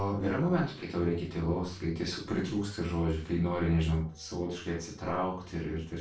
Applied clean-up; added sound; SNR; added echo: neural separator model SepFormer DNS4.